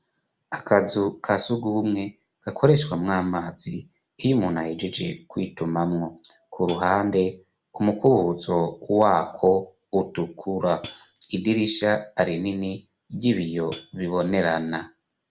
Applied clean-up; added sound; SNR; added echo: none; Hi-hat; 10 dB; none.